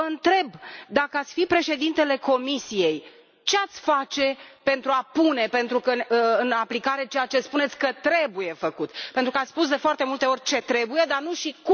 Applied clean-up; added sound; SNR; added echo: none; none; none; none.